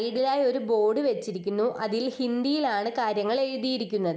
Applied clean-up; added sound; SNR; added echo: none; none; none; none.